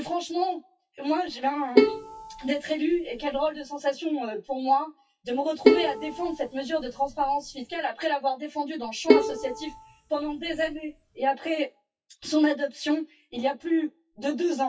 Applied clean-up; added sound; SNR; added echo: classical method WPE with log-MMSE.